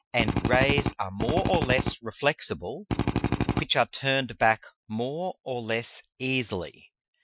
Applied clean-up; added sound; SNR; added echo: classical method Wiener filter.